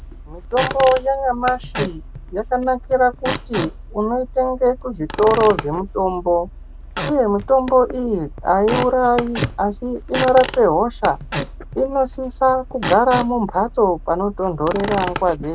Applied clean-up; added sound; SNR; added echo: none; Squeak / Wood; 10 dB; none.